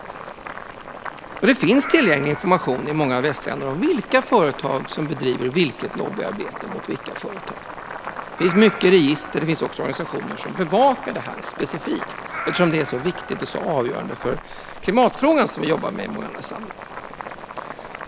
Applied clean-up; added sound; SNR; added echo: none; Boiling + Meow; 11 dB; none.